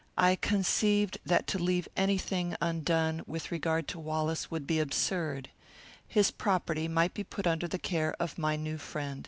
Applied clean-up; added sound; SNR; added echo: none; none; none; none.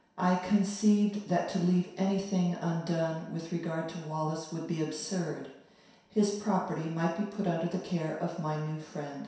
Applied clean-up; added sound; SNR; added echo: none; none; none; reverberation time 0.7 s.